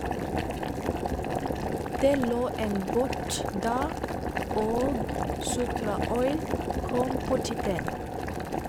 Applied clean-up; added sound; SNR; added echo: none; Boiling; -1 dB; none.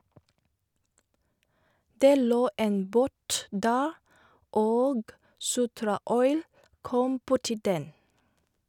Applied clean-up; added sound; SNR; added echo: none; none; none; none.